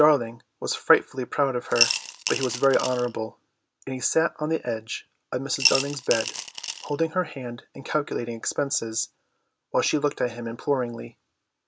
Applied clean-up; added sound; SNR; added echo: none; Coin (dropping) / Glass; 2 dB; none.